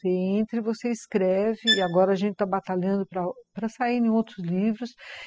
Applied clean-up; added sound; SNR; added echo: classical method spectral subtraction.